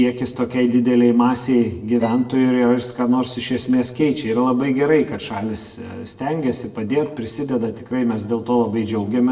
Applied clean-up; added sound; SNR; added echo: neural separator model SepFormer DNS4.